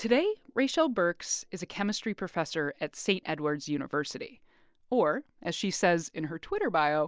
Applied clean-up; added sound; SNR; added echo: none; none; none; none.